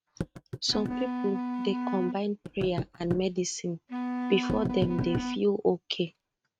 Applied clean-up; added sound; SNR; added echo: neural mask model RNNoise.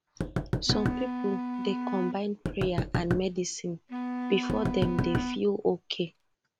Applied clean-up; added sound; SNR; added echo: none; Knock + Wind instrument, woodwind instrument; 1 dB; none.